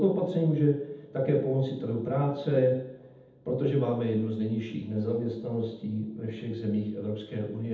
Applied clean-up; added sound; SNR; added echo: none; none; none; reverberation time 0.8 s.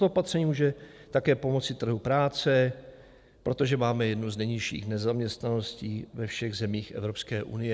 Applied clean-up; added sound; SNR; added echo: none; none; none; none.